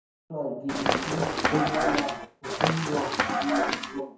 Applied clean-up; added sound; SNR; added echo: classical method WPE with log-MMSE.